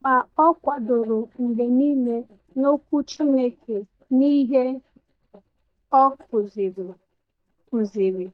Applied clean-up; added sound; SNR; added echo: neural mask model DeepFilterNet 3.